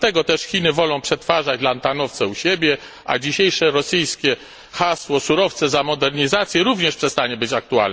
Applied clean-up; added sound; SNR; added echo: none; none; none; none.